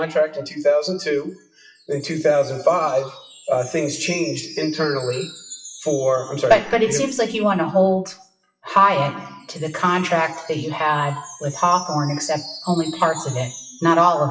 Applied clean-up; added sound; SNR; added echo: classical method WPE with log-MMSE.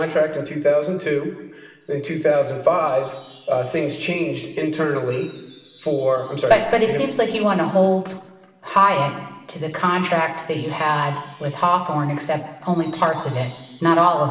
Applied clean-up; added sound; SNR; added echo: none; Wind chime; 19 dB; reverberation time 1.1 s.